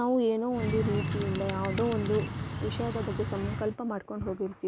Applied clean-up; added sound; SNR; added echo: none; Bird; 2 dB; none.